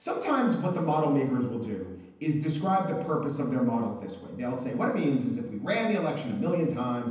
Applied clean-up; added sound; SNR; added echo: none; none; none; reverberation time 0.9 s.